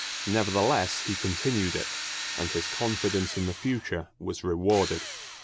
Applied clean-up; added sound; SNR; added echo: none; Drill; 6 dB; none.